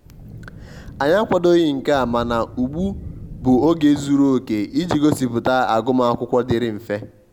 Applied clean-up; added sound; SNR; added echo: none; Thunder / Rain; 19 dB; none.